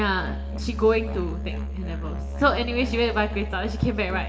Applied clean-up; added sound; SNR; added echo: none; Musical instrument; 4 dB; reverberation time 1.7 s.